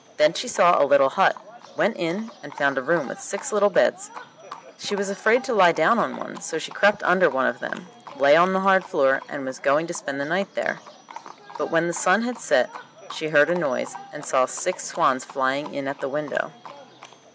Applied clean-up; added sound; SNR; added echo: none; Livestock, farm animals, working animals; 19 dB; none.